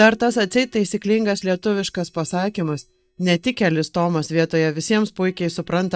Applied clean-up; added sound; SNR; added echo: neural mask model DeepFilterNet 3.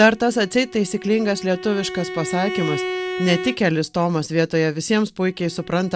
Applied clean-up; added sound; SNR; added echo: none; Bowed string instrument; 11 dB; none.